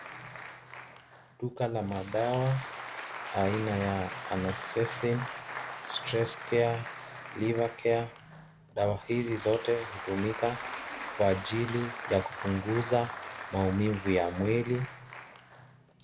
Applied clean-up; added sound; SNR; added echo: none; Applause; 10 dB; none.